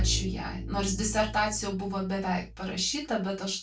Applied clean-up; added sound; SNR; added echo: none; Bowed string instrument; 6 dB; reverberation time 0.2 s.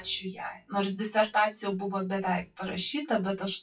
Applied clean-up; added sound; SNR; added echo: classical method WPE with log-MMSE.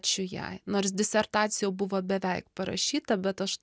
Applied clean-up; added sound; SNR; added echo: none; none; none; none.